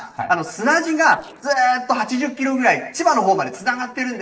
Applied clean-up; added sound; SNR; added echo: neural separator model SepFormer DNS4.